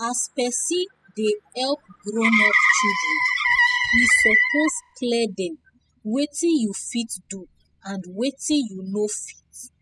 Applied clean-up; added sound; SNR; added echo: classical method spectral subtraction.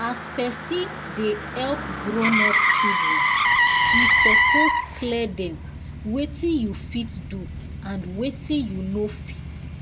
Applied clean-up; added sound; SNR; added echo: none; Motor vehicle (road); -4 dB; none.